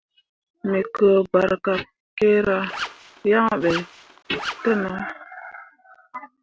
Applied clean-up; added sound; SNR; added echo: none; Zipper (clothing); 11 dB; none.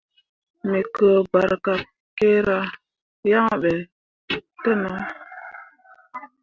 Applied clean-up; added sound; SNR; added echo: none; none; none; none.